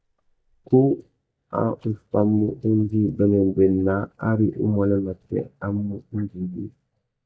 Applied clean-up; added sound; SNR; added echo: neural mask model DeepFilterNet 3.